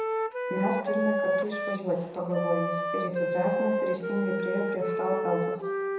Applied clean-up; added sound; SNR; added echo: none; Wind instrument, woodwind instrument; -1 dB; reverberation time 1.0 s.